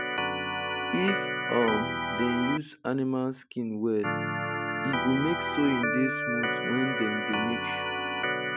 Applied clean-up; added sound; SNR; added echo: none; Organ; 0 dB; none.